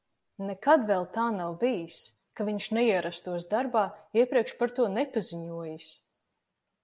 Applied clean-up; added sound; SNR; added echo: none; none; none; none.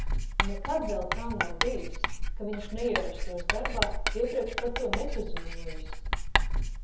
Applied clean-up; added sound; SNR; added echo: none; Writing; -5 dB; reverberation time 0.7 s.